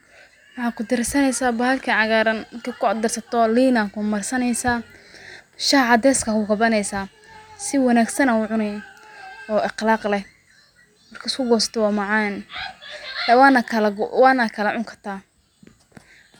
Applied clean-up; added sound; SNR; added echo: none; none; none; none.